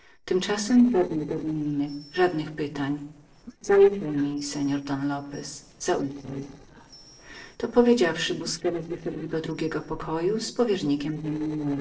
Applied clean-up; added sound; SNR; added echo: neural separator model SepFormer DNS4.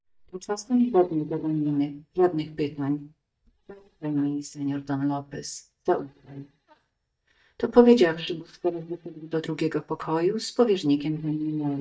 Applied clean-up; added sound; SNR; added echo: neural mask model DeepFilterNet 3.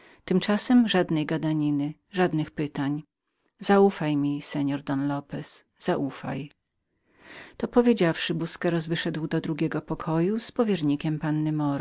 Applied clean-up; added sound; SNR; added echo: none; none; none; none.